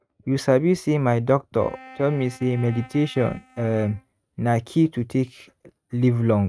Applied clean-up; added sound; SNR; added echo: neural mask model RNNoise.